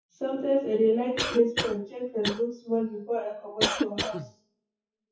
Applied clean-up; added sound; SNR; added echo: classical method WPE with log-MMSE.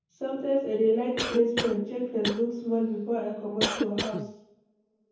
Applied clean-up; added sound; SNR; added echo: none; Cough; 5 dB; reverberation time 0.9 s.